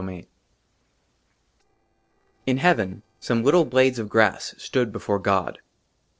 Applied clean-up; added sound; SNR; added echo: neural separator model SepFormer DNS4.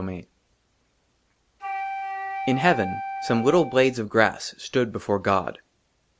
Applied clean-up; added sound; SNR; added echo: none; Wind instrument, woodwind instrument; 7 dB; none.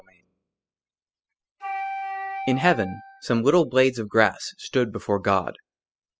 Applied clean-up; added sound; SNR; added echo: classical method spectral subtraction.